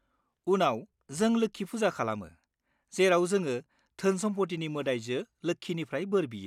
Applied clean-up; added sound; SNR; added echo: none; none; none; none.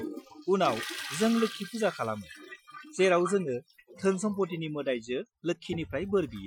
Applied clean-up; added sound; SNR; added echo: classical method Wiener filter.